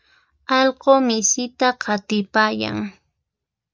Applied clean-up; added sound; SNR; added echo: none; none; none; none.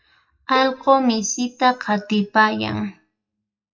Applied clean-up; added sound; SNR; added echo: classical method WPE with log-MMSE.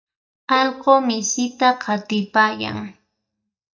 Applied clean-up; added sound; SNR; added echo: neural mask model DeepFilterNet 3.